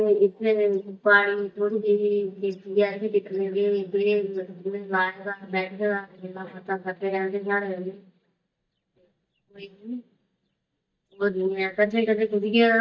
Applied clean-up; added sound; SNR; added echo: neural mask model DeepFilterNet 3.